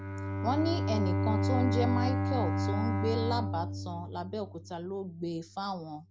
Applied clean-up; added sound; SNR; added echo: none; Bowed string instrument; -3 dB; none.